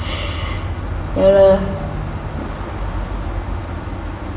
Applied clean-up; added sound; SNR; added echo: none; Car passing by; 11 dB; reverberation time 1.0 s.